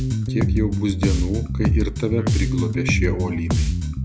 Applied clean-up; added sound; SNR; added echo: none; Bass guitar; -4 dB; none.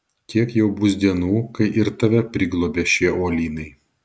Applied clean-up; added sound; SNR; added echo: none; none; none; none.